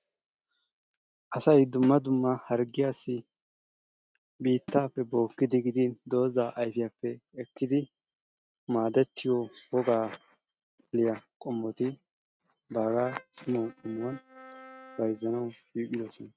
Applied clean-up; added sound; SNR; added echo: neural mask model RNNoise.